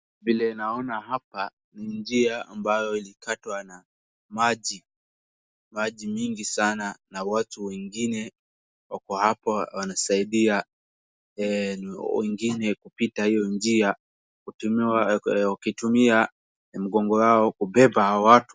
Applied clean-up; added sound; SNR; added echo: none; none; none; none.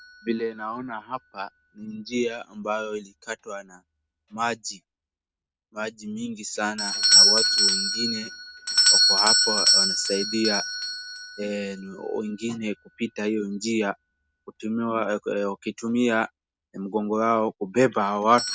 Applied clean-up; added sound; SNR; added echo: none; Doorbell; -2 dB; none.